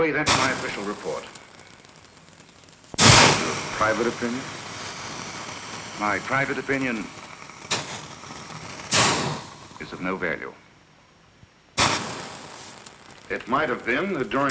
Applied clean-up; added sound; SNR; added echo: none; Hiss; -3 dB; none.